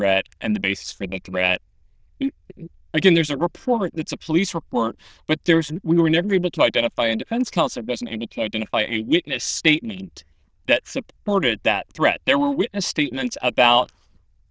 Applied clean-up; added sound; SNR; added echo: neural diffusion model UNIVERSE++.